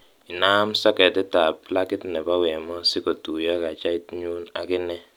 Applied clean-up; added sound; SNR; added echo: none; none; none; none.